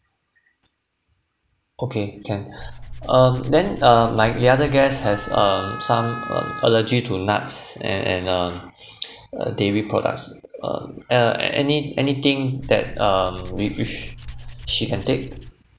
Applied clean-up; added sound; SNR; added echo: none; Tools + Wind instrument, woodwind instrument; 12 dB; none.